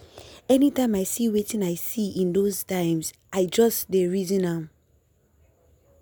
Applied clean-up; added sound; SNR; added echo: none; none; none; none.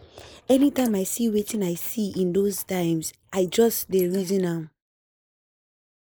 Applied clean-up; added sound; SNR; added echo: neural mask model Resemble Enhance denoiser.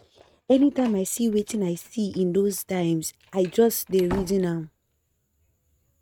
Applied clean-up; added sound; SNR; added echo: neural mask model RNNoise.